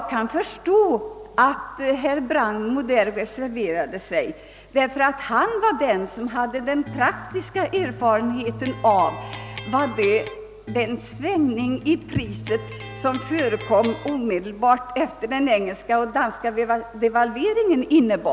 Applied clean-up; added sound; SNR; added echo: none; Electric guitar; 14 dB; none.